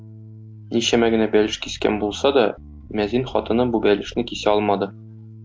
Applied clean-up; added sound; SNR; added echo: none; Bass guitar; 19 dB; none.